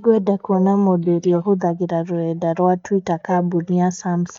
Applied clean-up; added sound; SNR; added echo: neural mask model DeepFilterNet 3.